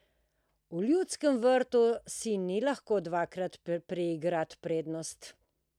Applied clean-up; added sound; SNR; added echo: none; none; none; none.